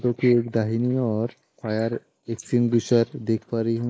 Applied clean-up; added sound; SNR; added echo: neural mask model Resemble Enhance denoiser.